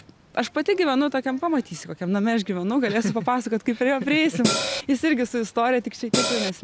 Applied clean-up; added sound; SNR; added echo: none; Cymbal; 0 dB; none.